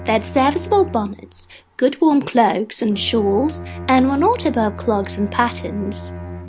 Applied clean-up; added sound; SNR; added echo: none; Bowed string instrument; 14 dB; none.